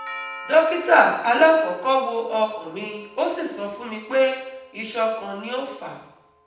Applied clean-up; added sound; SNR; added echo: none; Doorbell; 19 dB; reverberation time 0.8 s.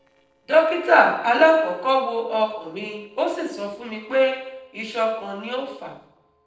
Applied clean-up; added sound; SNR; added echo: neural separator model SepFormer DNS4.